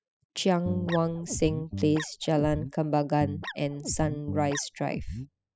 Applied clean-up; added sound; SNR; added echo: classical method spectral subtraction.